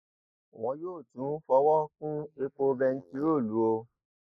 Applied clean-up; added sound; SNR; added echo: neural mask model Resemble Enhance denoiser.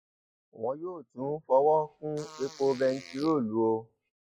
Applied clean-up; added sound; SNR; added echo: classical method log-MMSE.